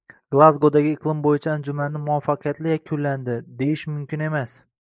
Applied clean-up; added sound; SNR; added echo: neural mask model Resemble Enhance denoiser.